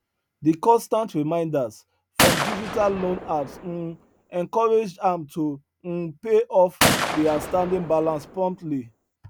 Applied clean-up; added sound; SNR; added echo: none; Gunshot, gunfire; 3 dB; none.